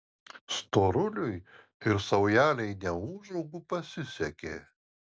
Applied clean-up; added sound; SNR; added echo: none; none; none; none.